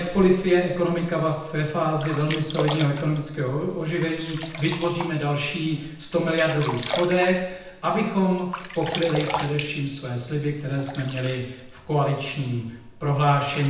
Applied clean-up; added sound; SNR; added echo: none; Sink (filling or washing); 11 dB; reverberation time 0.9 s.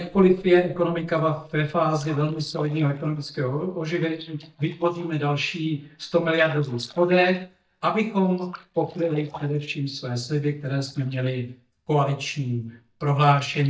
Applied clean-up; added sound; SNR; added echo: neural mask model DeepFilterNet 3.